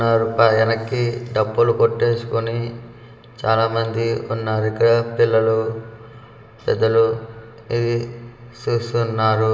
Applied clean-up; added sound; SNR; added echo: none; none; none; reverberation time 2.6 s.